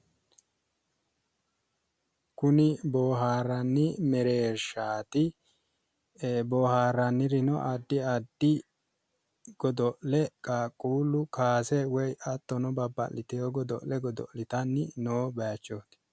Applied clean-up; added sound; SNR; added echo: none; none; none; none.